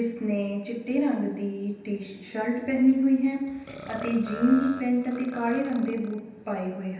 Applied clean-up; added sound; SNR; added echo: none; Burping, eructation; 15 dB; reverberation time 0.9 s.